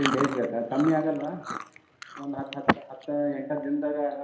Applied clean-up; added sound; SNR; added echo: none; Chewing, mastication; 5 dB; reverberation time 0.7 s.